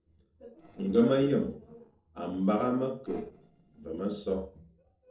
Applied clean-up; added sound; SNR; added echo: neural separator model SepFormer DNS4.